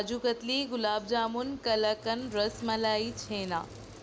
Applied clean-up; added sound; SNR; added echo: none; Sink (filling or washing); 19 dB; none.